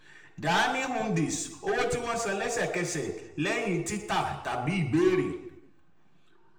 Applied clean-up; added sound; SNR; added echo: none; none; none; reverberation time 0.8 s.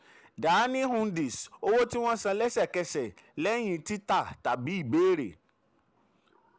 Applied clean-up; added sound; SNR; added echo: none; none; none; none.